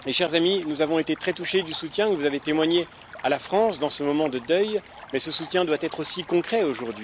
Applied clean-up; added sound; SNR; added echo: none; Stream; 19 dB; none.